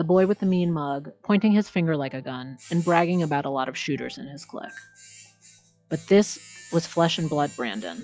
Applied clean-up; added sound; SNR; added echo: classical method log-MMSE.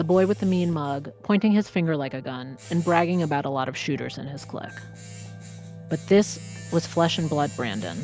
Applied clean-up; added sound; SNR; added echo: none; Domestic sounds, home sounds; 18 dB; none.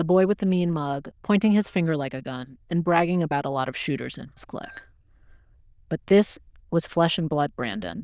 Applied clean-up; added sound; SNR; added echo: neural diffusion model UNIVERSE++.